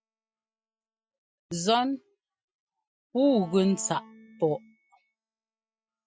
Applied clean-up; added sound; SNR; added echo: classical method Wiener filter.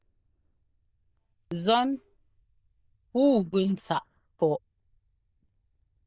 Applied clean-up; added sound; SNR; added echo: neural diffusion model UNIVERSE++.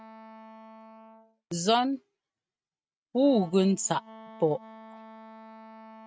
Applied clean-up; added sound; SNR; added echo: neural mask model RNNoise.